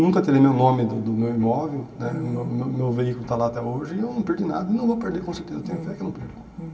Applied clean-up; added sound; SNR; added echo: none; none; none; reverberation time 1.7 s.